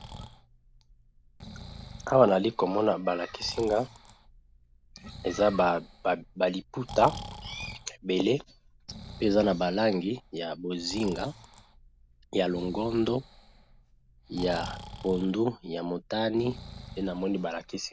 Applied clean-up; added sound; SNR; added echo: none; Breathing; 16 dB; none.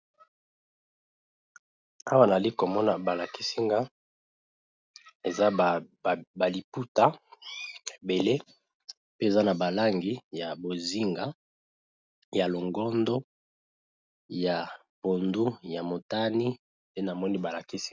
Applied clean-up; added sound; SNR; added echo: none; none; none; none.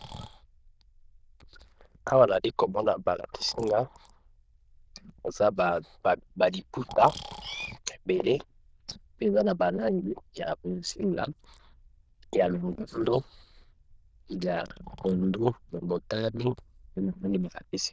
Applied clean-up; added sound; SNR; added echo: neural diffusion model UNIVERSE++.